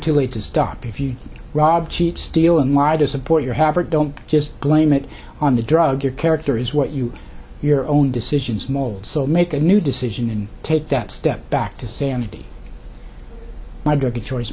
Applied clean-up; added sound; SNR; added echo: none; none; none; none.